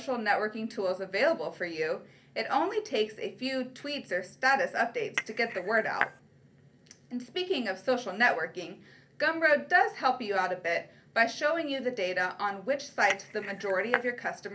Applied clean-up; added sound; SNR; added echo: none; Cutlery, silverware / Dishes, pots, and pans / Chink, clink; 5 dB; reverberation time 0.3 s.